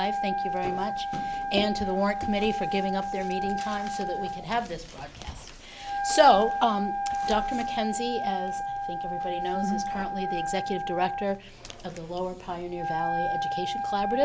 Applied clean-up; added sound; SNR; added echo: none; Wind instrument, woodwind instrument; 2 dB; none.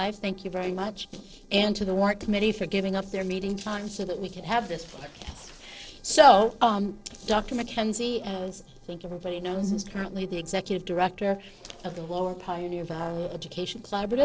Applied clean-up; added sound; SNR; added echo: neural separator model SepFormer DNS4.